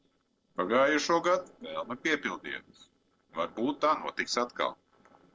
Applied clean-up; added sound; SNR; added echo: neural separator model SepFormer DNS4.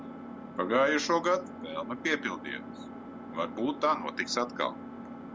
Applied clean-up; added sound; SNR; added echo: none; Engine; 11 dB; none.